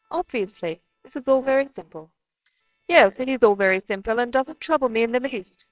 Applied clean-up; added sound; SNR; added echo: neural separator model SepFormer WHAMR!.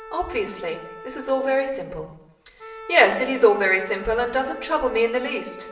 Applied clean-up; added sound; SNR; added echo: none; Wind instrument, woodwind instrument; 17 dB; reverberation time 0.8 s.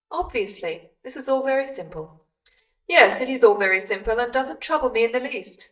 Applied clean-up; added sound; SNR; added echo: neural mask model DeepFilterNet 3.